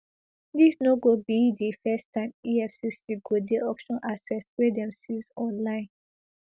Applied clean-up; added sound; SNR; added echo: none; none; none; none.